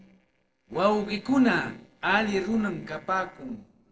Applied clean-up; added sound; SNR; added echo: neural separator model SepFormer DNS4.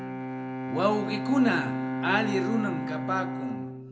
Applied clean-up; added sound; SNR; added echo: none; Bowed string instrument; 3 dB; reverberation time 1.2 s.